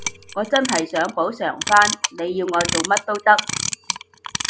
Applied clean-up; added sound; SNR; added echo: none; Clock; 6 dB; none.